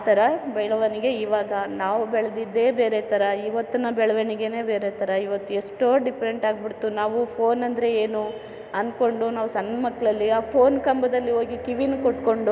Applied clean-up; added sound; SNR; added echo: none; none; none; none.